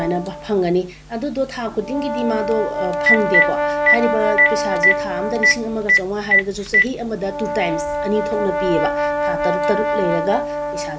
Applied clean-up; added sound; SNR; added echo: none; Brass instrument + Telephone; -3 dB; none.